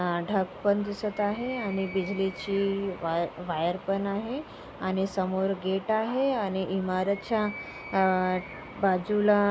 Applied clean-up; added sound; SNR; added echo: none; Animal; 18 dB; none.